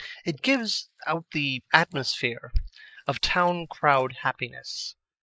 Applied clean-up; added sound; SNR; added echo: neural mask model Resemble Enhance denoiser.